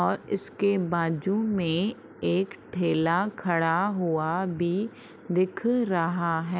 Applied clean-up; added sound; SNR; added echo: none; none; none; none.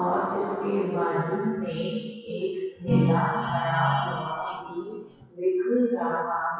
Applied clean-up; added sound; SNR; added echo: classical method WPE with log-MMSE.